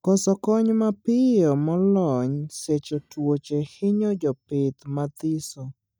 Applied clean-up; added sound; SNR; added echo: neural mask model DeepFilterNet 3.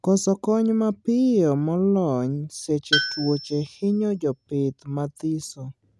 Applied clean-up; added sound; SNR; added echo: none; Tools; 8 dB; none.